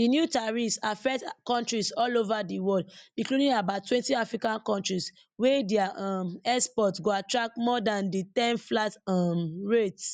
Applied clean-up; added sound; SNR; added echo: none; none; none; none.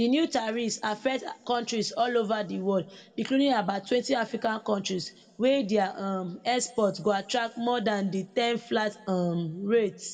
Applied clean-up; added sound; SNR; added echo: none; none; none; reverberation time 1.8 s.